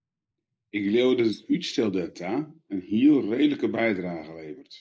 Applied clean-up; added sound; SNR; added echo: neural mask model Resemble Enhance denoiser.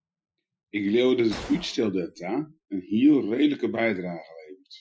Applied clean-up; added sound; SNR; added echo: classical method Wiener filter.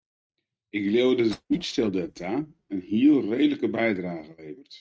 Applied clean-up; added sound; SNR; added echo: neural mask model RNNoise.